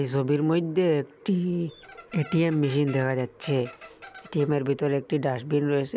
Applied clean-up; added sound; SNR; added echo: none; Squeak; 18 dB; none.